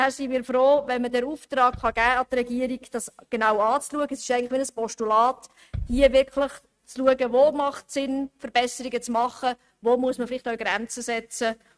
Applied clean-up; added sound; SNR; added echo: neural mask model RNNoise.